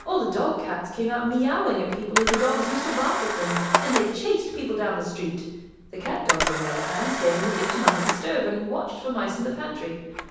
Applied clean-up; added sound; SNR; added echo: none; Camera; 3 dB; reverberation time 1.1 s.